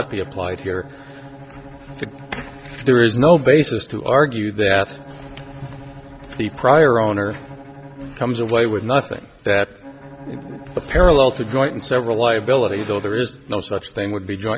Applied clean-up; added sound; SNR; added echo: none; Bowed string instrument; 19 dB; none.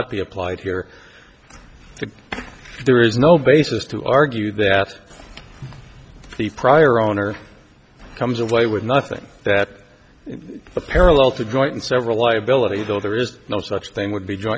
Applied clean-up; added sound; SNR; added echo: none; none; none; none.